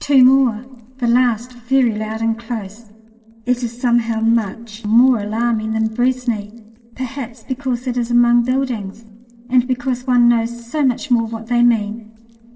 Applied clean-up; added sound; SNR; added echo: neural separator model SepFormer DNS4.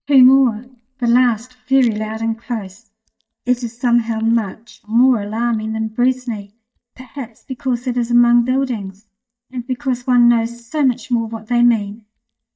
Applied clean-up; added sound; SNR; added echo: neural mask model DeepFilterNet 3.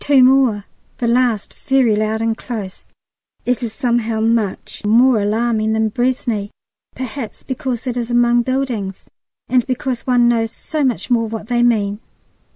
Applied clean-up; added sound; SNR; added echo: none; none; none; none.